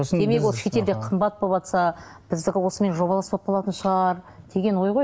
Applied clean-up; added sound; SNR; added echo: none; none; none; none.